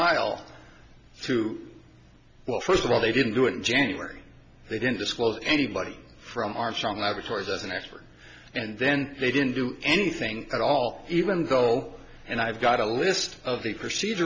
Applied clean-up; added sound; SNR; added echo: none; none; none; none.